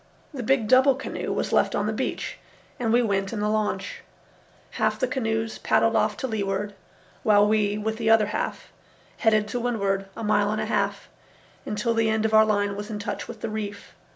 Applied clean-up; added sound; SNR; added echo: none; none; none; none.